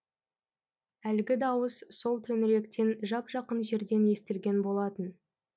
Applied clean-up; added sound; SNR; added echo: none; none; none; none.